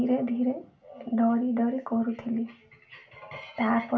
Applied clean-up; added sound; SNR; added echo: none; none; none; reverberation time 0.2 s.